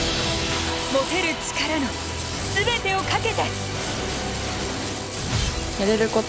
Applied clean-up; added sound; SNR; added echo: none; Ratchet, pawl; 12 dB; none.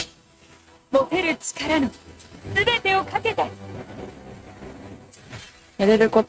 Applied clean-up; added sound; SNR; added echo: neural mask model RNNoise.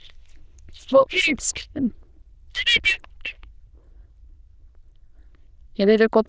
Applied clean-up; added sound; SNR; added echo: neural diffusion model UNIVERSE++.